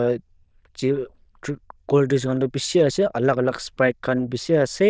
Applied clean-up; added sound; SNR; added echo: neural diffusion model UNIVERSE++.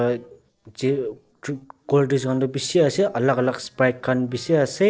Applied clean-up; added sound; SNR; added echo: neural separator model SepFormer DNS4.